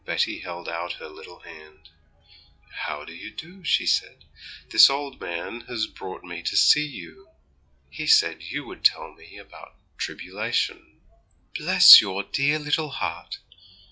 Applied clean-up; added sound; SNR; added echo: classical method log-MMSE.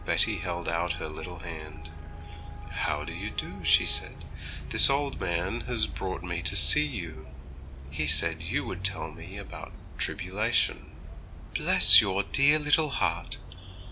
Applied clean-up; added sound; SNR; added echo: none; Traffic noise, roadway noise; 11 dB; none.